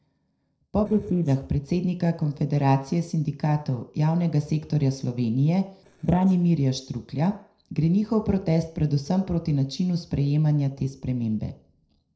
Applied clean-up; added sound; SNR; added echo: neural separator model SepFormer DNS4.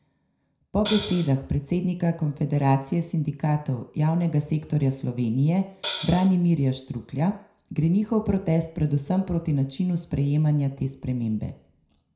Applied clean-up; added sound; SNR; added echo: none; Hi-hat; 4 dB; reverberation time 0.4 s.